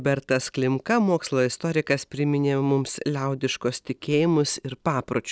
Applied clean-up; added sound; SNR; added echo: none; none; none; none.